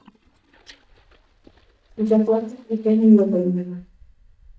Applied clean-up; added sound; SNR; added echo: neural mask model DeepFilterNet 3.